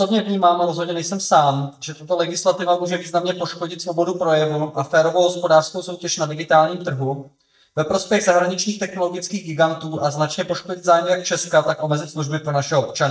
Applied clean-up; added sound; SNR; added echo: neural mask model DeepFilterNet 3.